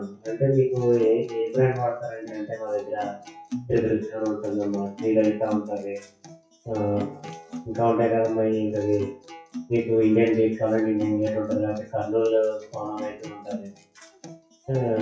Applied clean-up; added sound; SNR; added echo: classical method WPE with log-MMSE.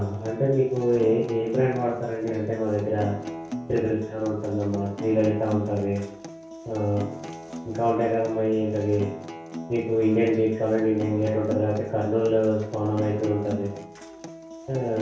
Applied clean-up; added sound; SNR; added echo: none; Acoustic guitar; 12 dB; reverberation time 0.6 s.